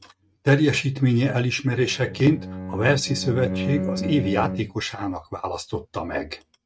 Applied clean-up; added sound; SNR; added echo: neural mask model RNNoise.